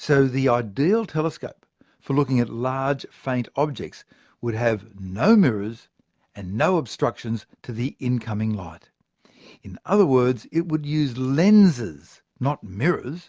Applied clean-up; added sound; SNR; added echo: none; none; none; none.